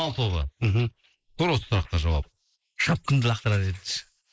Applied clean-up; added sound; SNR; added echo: neural mask model Resemble Enhance denoiser.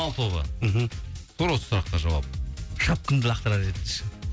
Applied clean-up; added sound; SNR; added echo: none; none; none; none.